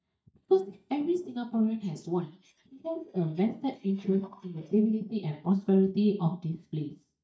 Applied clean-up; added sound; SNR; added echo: neural mask model DeepFilterNet 3.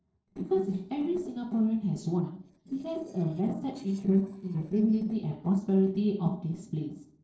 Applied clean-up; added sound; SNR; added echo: neural separator model SepFormer DNS4.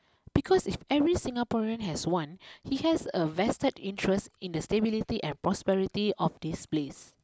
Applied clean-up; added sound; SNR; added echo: none; none; none; none.